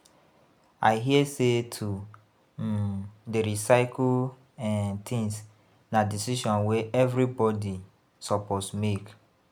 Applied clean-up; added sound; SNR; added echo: none; none; none; none.